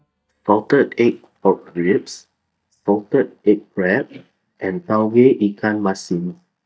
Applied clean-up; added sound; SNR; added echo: neural mask model DeepFilterNet 3.